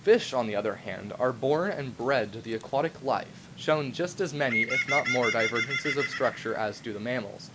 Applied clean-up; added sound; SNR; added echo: none; Bird; 6 dB; none.